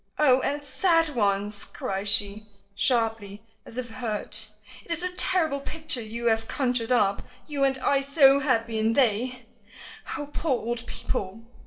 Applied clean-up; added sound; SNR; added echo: neural separator model SepFormer DNS4.